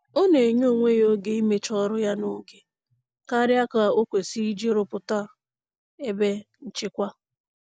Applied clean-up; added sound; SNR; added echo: none; none; none; none.